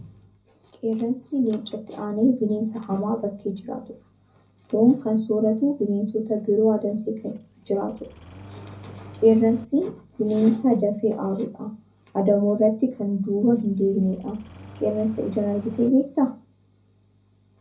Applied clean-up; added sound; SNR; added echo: none; Engine starting; 20 dB; reverberation time 0.4 s.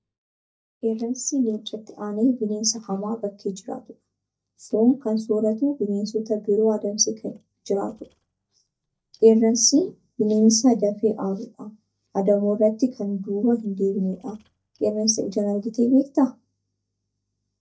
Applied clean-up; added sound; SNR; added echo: neural mask model DeepFilterNet 3.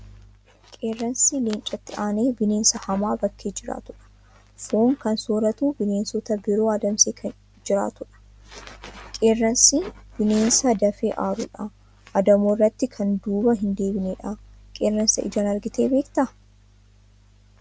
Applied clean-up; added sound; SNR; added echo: none; none; none; none.